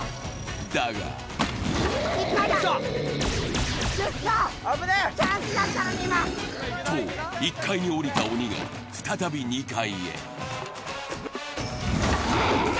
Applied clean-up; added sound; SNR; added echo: none; Liquid; 11 dB; none.